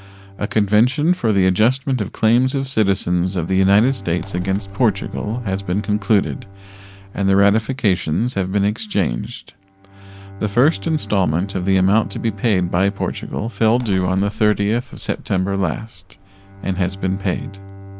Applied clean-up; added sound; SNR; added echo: none; Bird + Bowed string instrument; 18 dB; none.